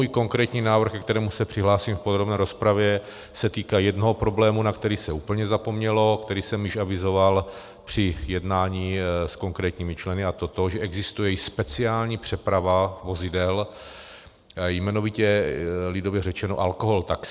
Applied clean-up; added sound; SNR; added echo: none; none; none; none.